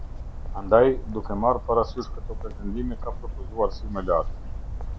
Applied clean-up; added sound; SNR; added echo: none; Bird; 5 dB; none.